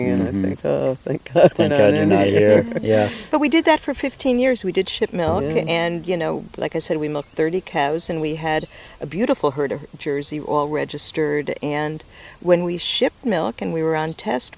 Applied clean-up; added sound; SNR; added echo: none; Bowed string instrument; 17 dB; none.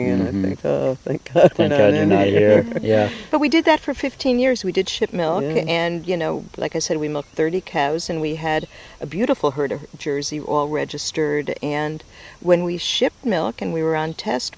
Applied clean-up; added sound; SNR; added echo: none; none; none; none.